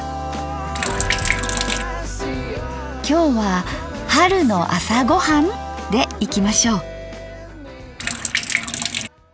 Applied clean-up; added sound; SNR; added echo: none; Sink (filling or washing); 3 dB; none.